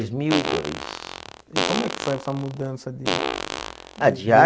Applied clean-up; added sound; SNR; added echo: neural mask model RNNoise.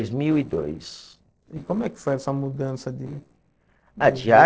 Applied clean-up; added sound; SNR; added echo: neural separator model SepFormer DNS4.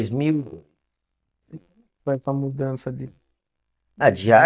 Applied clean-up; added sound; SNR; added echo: neural mask model DeepFilterNet 3.